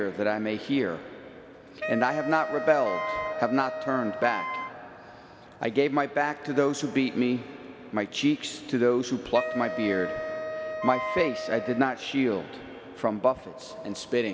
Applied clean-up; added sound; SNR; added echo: none; Wind instrument, woodwind instrument + Wind instrument, woodwind instrument; 6 dB; none.